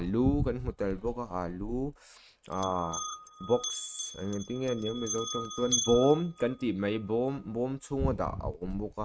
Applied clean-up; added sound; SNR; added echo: neural mask model RNNoise.